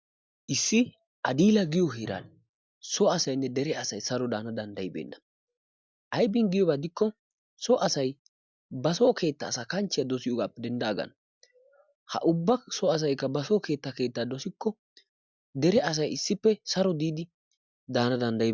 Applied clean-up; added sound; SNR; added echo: none; none; none; none.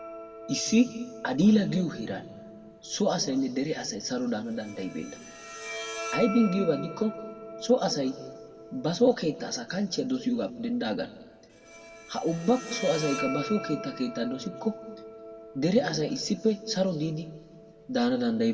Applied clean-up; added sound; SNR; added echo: none; Bowed string instrument; 13 dB; reverberation time 1.4 s.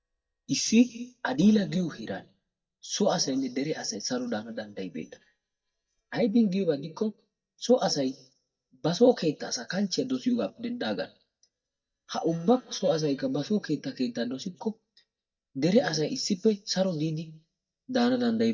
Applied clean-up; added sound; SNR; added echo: neural mask model DeepFilterNet 3.